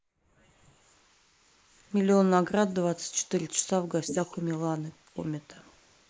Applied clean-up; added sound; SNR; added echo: neural mask model Resemble Enhance denoiser.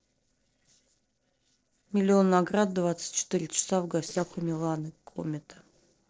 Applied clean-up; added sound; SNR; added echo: neural separator model SepFormer DNS4.